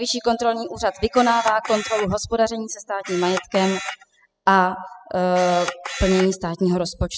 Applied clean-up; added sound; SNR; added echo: classical method spectral subtraction.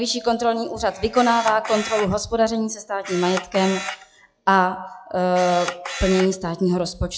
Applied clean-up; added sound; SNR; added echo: classical method log-MMSE.